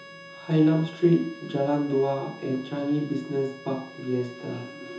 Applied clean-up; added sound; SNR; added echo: none; Bowed string instrument; 19 dB; reverberation time 0.6 s.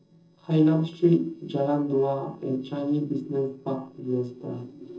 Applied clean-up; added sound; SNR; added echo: neural separator model SepFormer DNS4.